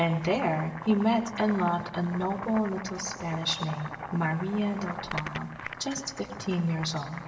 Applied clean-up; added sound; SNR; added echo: none; Boiling; 11 dB; reverberation time 1.0 s.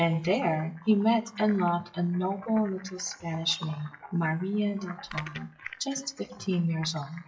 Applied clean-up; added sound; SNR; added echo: classical method WPE with log-MMSE.